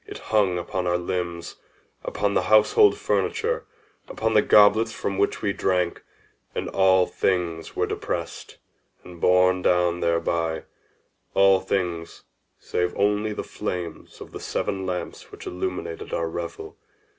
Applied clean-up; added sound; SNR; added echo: none; none; none; none.